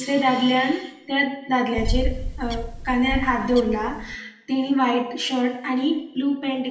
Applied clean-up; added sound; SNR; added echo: none; Bird; 4 dB; reverberation time 0.8 s.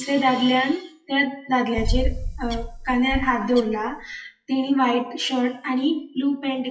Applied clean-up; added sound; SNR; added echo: classical method WPE with log-MMSE.